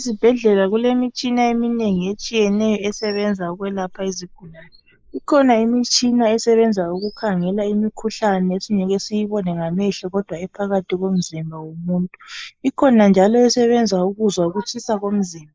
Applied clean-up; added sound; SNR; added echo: neural mask model Resemble Enhance denoiser.